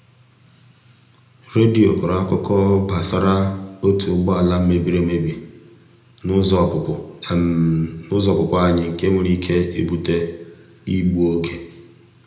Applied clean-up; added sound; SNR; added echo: none; none; none; reverberation time 0.8 s.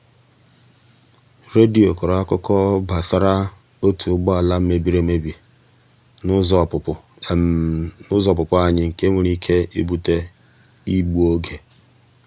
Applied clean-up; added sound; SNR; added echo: none; none; none; none.